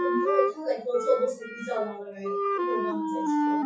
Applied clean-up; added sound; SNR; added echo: classical method WPE with log-MMSE.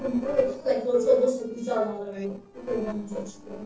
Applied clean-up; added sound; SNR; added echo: neural separator model SepFormer DNS4.